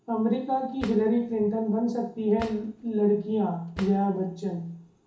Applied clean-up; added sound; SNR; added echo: none; Drawer open or close; 19 dB; reverberation time 0.7 s.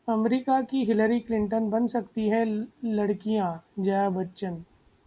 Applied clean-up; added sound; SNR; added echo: none; none; none; none.